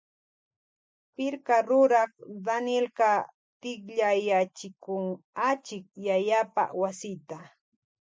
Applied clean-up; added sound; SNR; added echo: none; none; none; none.